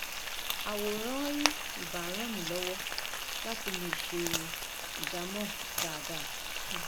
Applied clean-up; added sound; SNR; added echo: none; Frying (food); -3 dB; none.